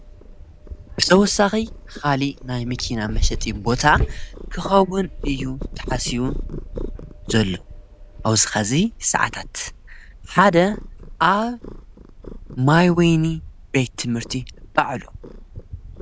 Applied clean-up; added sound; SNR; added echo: none; Purr; 9 dB; none.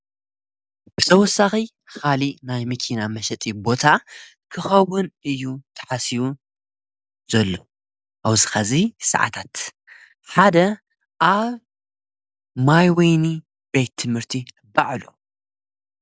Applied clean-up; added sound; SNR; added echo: none; none; none; none.